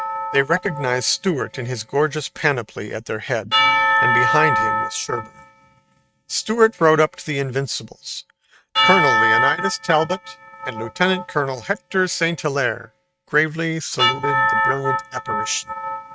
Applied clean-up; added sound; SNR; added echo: neural mask model RNNoise.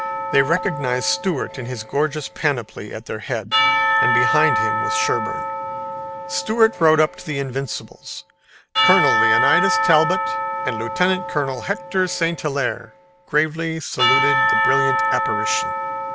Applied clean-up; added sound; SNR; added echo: none; Church bell / Percussion; 0 dB; none.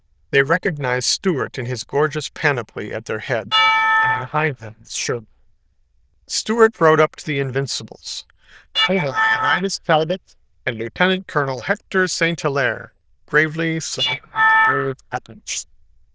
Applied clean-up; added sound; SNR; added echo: neural diffusion model UNIVERSE++.